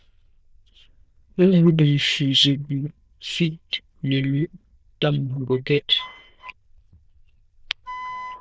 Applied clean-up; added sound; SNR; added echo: neural diffusion model UNIVERSE++.